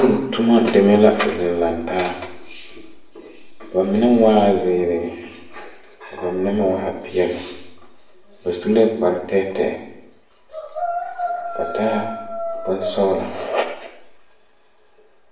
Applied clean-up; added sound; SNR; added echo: none; none; none; reverberation time 0.8 s.